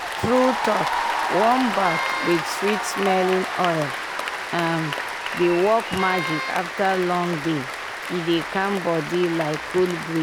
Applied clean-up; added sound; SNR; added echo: none; Applause / Cheering + Wind instrument, woodwind instrument; 4 dB; none.